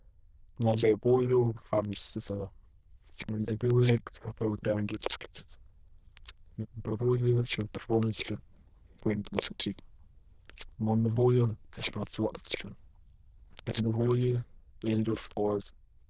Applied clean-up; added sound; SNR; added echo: neural diffusion model UNIVERSE++.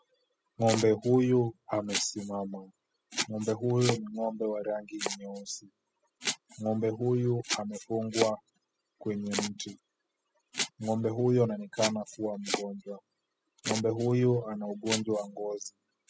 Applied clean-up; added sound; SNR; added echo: classical method spectral subtraction.